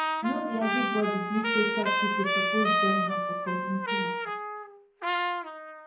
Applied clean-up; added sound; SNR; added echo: none; Trumpet; -3 dB; reverberation time 0.6 s.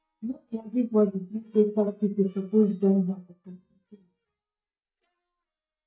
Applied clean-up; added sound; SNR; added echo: neural mask model DeepFilterNet 3.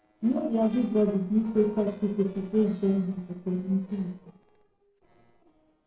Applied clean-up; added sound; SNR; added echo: neural separator model SepFormer DNS4.